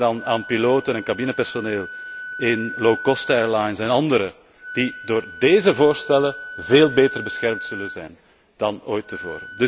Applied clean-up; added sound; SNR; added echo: none; Wind instrument, woodwind instrument; 13 dB; none.